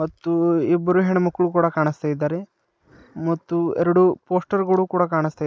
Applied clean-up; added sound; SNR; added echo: none; none; none; none.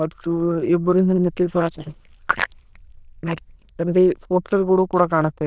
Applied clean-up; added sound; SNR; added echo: neural diffusion model UNIVERSE++.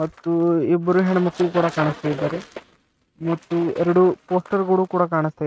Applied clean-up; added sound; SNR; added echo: neural mask model RNNoise.